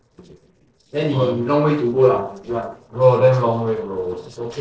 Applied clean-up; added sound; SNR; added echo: neural separator model SepFormer DNS4.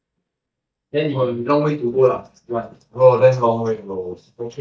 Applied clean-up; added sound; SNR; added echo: neural mask model DeepFilterNet 3.